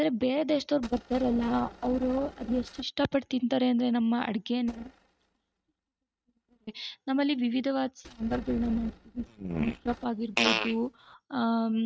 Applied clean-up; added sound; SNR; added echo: neural mask model RNNoise.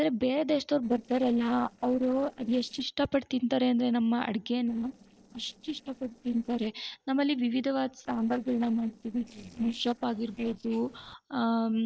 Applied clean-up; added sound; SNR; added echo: neural separator model SepFormer DNS4.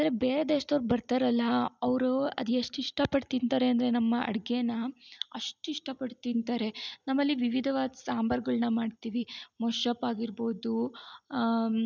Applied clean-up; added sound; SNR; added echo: none; none; none; none.